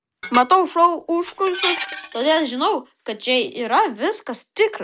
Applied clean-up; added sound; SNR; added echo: none; Dishes, pots, and pans; 10 dB; none.